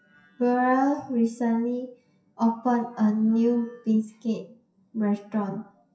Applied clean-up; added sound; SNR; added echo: classical method WPE with log-MMSE.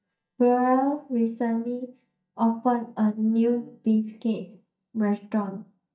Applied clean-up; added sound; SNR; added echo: neural mask model DeepFilterNet 3.